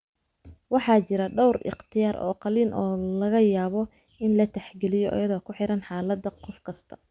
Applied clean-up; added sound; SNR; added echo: none; none; none; none.